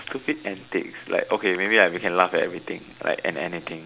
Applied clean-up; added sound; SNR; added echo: none; none; none; none.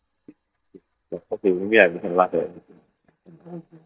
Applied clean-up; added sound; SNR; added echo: neural mask model DeepFilterNet 3.